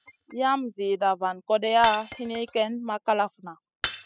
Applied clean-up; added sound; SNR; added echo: classical method spectral subtraction.